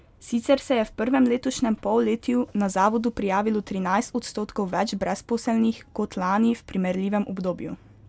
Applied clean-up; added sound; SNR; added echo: none; none; none; none.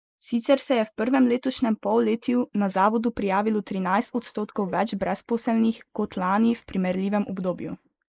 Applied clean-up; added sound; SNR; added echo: neural mask model Resemble Enhance denoiser.